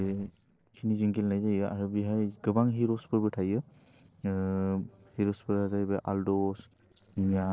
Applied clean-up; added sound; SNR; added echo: neural separator model SepFormer DNS4.